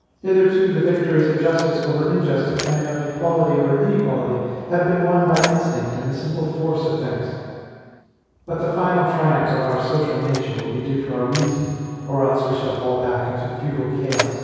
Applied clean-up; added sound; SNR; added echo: none; Mechanisms; 16 dB; reverberation time 2.2 s.